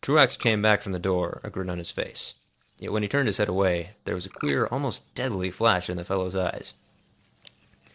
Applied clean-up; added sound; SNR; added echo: neural separator model SepFormer DNS4.